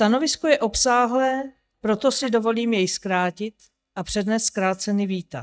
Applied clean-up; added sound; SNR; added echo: neural mask model DeepFilterNet 3.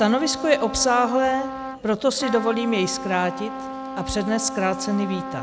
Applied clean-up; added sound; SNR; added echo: none; Trumpet; 9 dB; none.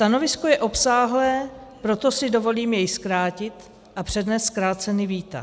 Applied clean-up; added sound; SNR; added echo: none; none; none; none.